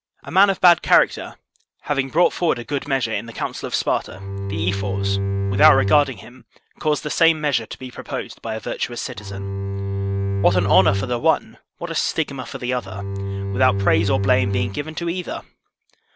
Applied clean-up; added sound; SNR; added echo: none; Bowed string instrument; 1 dB; none.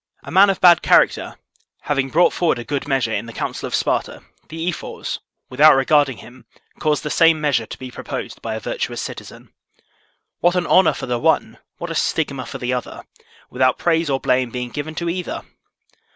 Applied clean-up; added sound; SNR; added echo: none; none; none; none.